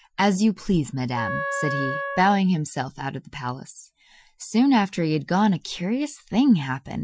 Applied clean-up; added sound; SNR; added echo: classical method Wiener filter.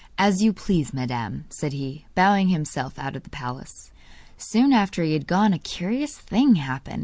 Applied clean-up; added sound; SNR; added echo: none; none; none; none.